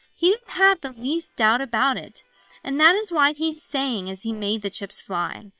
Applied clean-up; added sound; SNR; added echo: neural separator model SepFormer WHAM!.